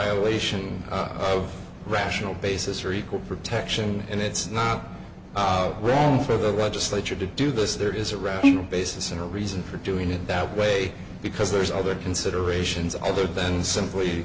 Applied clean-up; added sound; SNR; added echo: none; Bowed string instrument; 2 dB; none.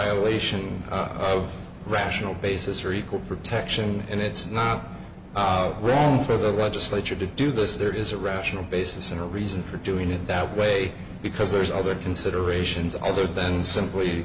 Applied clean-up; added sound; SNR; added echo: none; none; none; none.